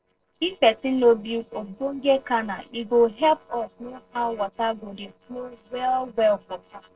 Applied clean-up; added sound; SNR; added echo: neural separator model SepFormer DNS4.